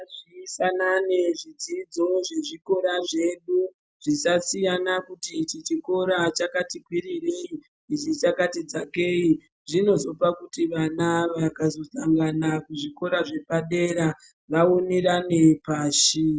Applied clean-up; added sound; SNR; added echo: none; none; none; none.